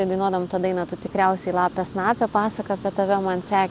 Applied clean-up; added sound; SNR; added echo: none; none; none; none.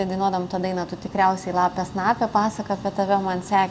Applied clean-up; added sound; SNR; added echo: none; none; none; reverberation time 1.9 s.